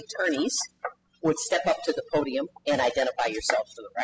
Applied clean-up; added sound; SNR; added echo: classical method spectral subtraction.